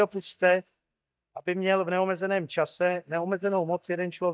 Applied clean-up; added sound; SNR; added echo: neural mask model DeepFilterNet 3.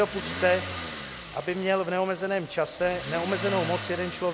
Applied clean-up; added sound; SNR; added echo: none; Motor vehicle (road); 7 dB; none.